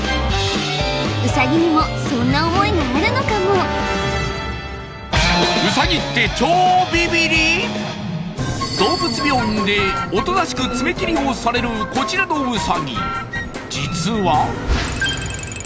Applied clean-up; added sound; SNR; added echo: none; Wild animals; 14 dB; none.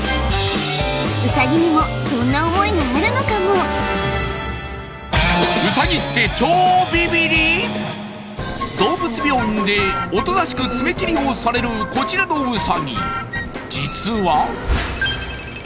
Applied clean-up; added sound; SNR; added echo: none; none; none; none.